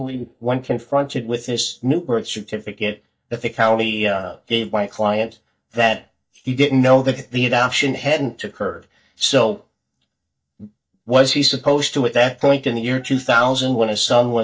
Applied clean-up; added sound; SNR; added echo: neural mask model DeepFilterNet 3.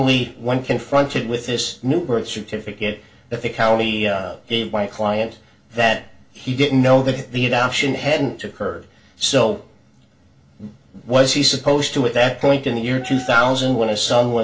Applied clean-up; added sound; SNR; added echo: none; Wind instrument, woodwind instrument; 17 dB; reverberation time 0.2 s.